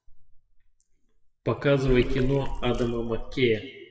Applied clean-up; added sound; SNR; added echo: classical method WPE with log-MMSE.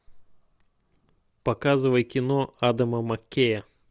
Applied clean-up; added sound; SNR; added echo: none; none; none; none.